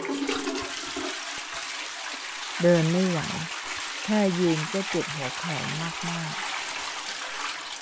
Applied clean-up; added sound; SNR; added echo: none; Toilet flush; 3 dB; none.